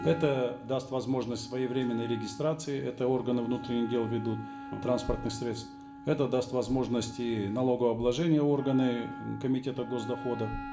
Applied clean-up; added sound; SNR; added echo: none; Wind instrument, woodwind instrument; 13 dB; reverberation time 0.4 s.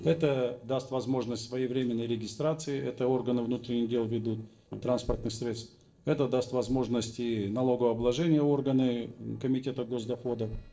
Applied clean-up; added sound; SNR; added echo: neural separator model SepFormer DNS4.